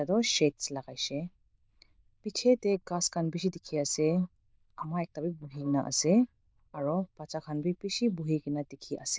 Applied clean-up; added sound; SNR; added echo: neural diffusion model UNIVERSE++.